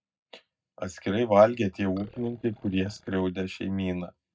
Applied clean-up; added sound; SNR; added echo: neural mask model DeepFilterNet 3.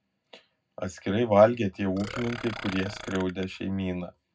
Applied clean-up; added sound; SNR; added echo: none; Burping, eructation; 12 dB; reverberation time 0.3 s.